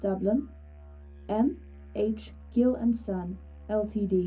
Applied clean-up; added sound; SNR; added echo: none; Musical instrument; 17 dB; reverberation time 0.4 s.